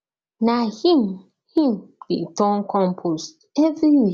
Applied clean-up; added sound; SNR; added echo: none; none; none; none.